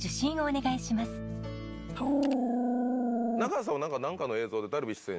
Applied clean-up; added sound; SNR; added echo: none; Dog; -4 dB; none.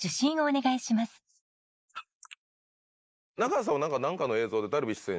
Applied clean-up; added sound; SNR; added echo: neural mask model Resemble Enhance denoiser.